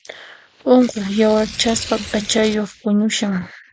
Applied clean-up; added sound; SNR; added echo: none; Tearing; 15 dB; none.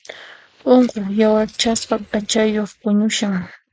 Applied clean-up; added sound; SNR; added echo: neural mask model RNNoise.